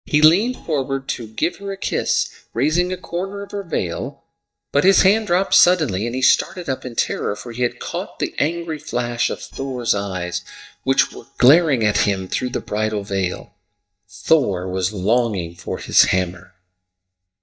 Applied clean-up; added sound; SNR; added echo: neural mask model DeepFilterNet 3.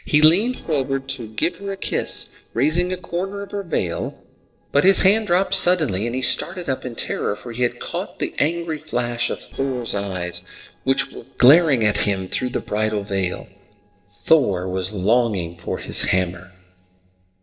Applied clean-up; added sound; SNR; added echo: neural separator model SepFormer DNS4.